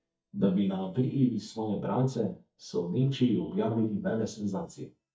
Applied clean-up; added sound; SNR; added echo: neural mask model DeepFilterNet 3.